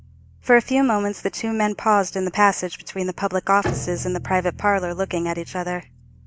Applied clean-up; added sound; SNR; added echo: none; Bowed string instrument; 14 dB; none.